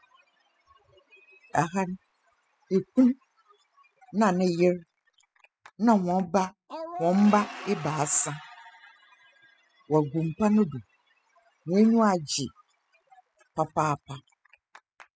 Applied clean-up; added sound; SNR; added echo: classical method spectral subtraction.